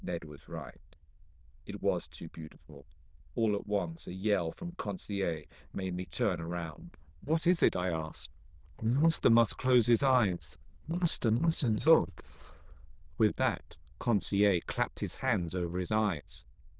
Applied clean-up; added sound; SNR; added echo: neural diffusion model UNIVERSE++.